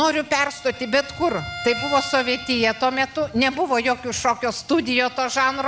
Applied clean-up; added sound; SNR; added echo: none; Bowed string instrument; 15 dB; none.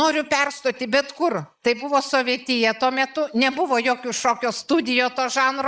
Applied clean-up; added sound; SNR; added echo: neural mask model Resemble Enhance denoiser.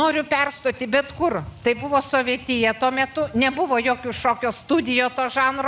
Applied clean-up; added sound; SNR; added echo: none; none; none; none.